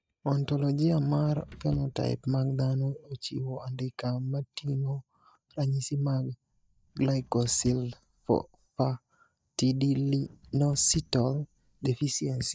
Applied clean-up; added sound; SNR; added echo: neural mask model DeepFilterNet 3.